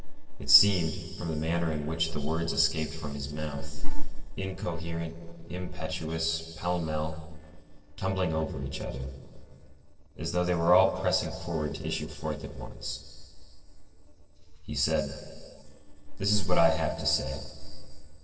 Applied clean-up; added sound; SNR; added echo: neural separator model SepFormer DNS4.